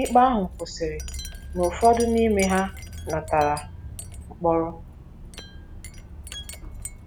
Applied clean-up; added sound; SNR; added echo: none; Wind chime; 11 dB; none.